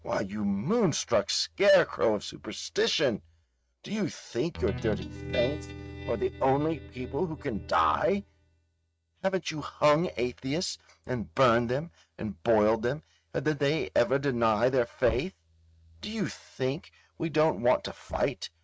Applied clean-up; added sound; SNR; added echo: neural mask model RNNoise.